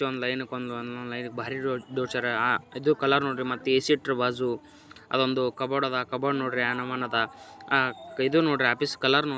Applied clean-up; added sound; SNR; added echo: none; none; none; none.